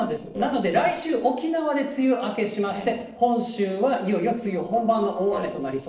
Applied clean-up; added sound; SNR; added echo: neural separator model SepFormer DNS4.